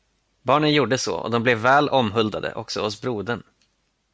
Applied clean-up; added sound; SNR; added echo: none; none; none; none.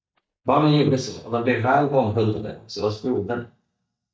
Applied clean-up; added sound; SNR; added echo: neural mask model DeepFilterNet 3.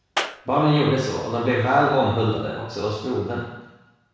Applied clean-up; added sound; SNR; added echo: none; Clapping; 9 dB; reverberation time 1.1 s.